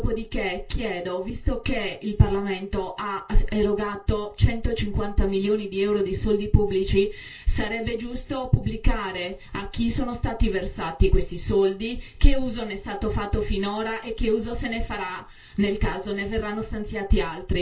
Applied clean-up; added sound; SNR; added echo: none; none; none; reverberation time 0.2 s.